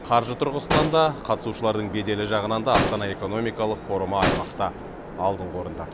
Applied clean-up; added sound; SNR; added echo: none; Explosion; 3 dB; none.